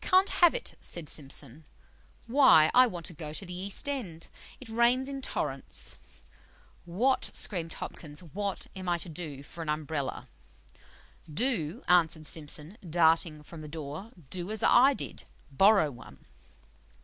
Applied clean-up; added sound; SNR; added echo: none; none; none; none.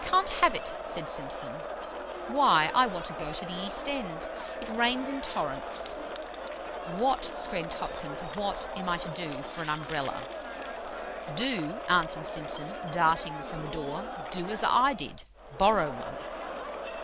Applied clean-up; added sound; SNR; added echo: none; Crowd; 6 dB; none.